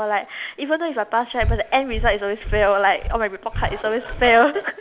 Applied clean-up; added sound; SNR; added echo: none; Breathing; 7 dB; none.